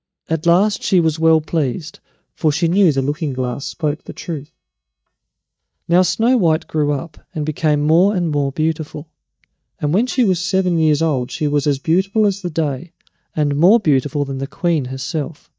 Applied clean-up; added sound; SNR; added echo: neural mask model DeepFilterNet 3.